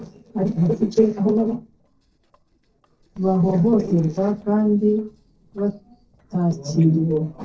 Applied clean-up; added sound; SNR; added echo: neural separator model SepFormer DNS4.